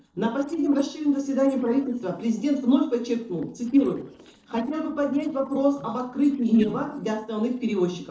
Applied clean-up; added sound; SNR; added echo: neural separator model SepFormer DNS4.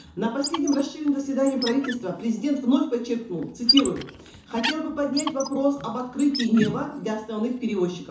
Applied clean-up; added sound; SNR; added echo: none; Squeak; 8 dB; reverberation time 0.9 s.